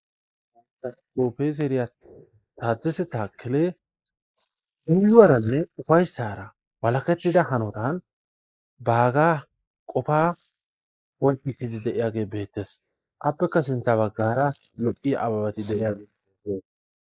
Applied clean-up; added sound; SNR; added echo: neural mask model Resemble Enhance denoiser.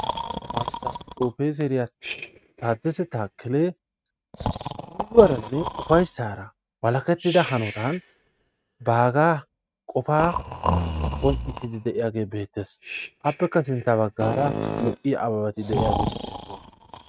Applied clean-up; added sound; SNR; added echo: neural mask model RNNoise.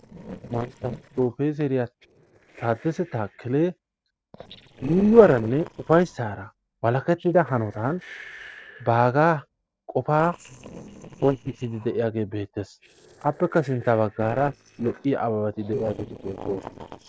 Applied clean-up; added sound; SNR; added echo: neural separator model SepFormer DNS4.